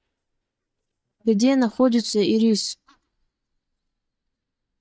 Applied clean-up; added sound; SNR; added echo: neural mask model DeepFilterNet 3.